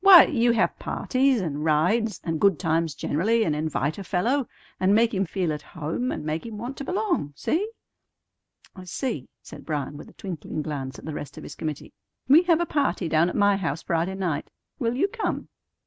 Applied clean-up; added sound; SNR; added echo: none; none; none; none.